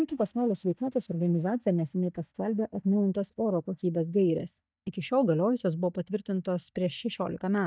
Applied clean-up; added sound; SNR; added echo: neural mask model DeepFilterNet 3.